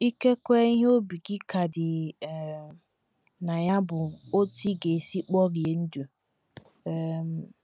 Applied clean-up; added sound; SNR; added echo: none; none; none; none.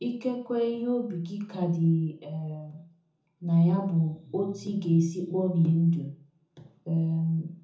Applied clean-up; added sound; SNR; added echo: none; none; none; reverberation time 0.6 s.